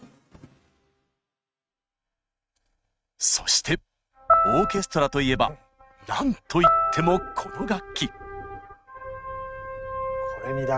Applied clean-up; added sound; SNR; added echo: neural mask model RNNoise.